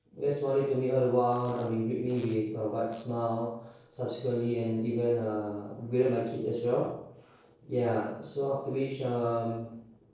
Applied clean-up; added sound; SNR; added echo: neural separator model SepFormer DNS4.